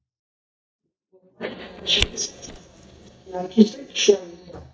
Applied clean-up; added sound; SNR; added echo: neural mask model DeepFilterNet 3.